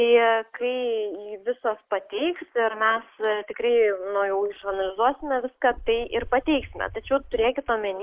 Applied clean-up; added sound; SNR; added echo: neural mask model Resemble Enhance denoiser.